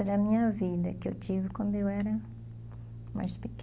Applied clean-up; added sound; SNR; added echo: none; none; none; none.